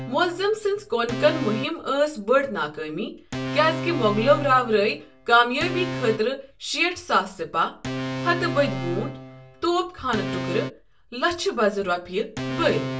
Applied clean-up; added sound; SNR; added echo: none; Organ; 8 dB; reverberation time 0.2 s.